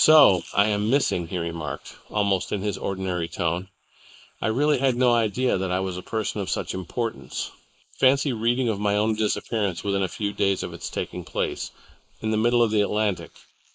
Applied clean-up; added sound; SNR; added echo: neural mask model Resemble Enhance denoiser.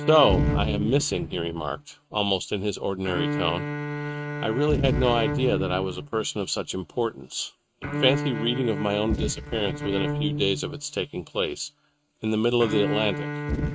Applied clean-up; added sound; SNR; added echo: neural mask model RNNoise.